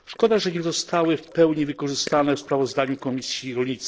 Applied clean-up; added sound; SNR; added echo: neural separator model SepFormer DNS4.